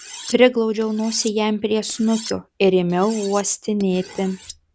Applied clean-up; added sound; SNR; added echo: none; Cutlery, silverware; 18 dB; none.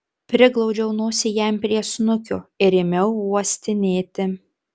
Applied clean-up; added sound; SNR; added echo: none; none; none; none.